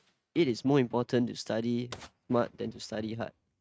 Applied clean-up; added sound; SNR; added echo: neural mask model RNNoise.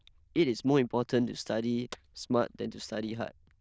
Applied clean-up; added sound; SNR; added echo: neural diffusion model UNIVERSE++.